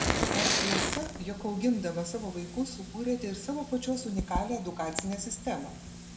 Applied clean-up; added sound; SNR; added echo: none; Fire; 1 dB; reverberation time 1.0 s.